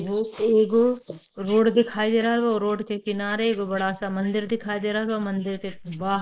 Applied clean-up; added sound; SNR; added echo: neural mask model Resemble Enhance denoiser.